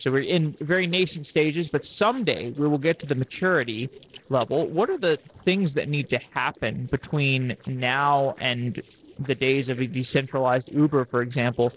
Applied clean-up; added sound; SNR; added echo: neural separator model SepFormer DNS4.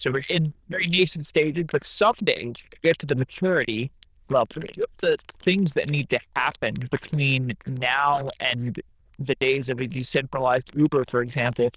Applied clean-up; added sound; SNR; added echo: neural diffusion model UNIVERSE++.